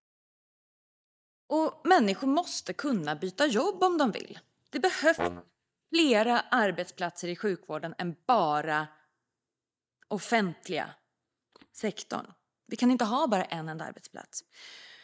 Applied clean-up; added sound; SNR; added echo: neural mask model DeepFilterNet 3.